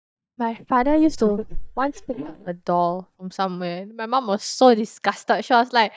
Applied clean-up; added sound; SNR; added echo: neural mask model DeepFilterNet 3.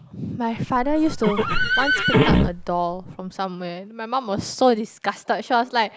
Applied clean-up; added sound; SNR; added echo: none; Livestock, farm animals, working animals; -2 dB; none.